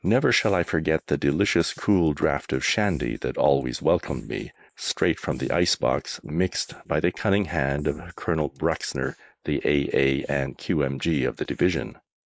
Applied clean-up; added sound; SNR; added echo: neural mask model Resemble Enhance denoiser.